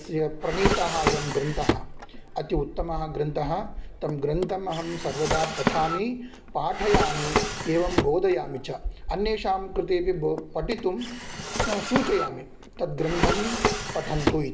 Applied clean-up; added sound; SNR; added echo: none; Drawer open or close; 2 dB; reverberation time 0.7 s.